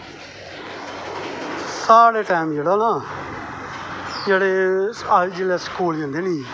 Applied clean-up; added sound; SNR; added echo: none; none; none; none.